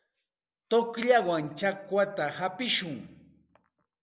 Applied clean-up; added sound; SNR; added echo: none; none; none; none.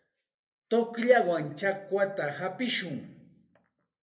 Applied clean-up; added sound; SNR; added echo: none; none; none; reverberation time 0.3 s.